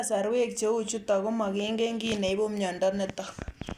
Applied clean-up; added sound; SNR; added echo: none; none; none; none.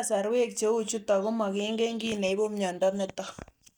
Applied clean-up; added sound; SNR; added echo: neural mask model DeepFilterNet 3.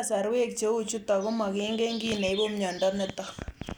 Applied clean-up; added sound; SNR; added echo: none; Chirp, tweet; 14 dB; none.